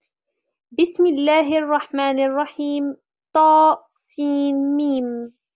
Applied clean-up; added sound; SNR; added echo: none; none; none; none.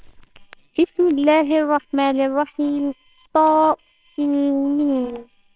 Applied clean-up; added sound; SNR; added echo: neural separator model SepFormer WHAMR!.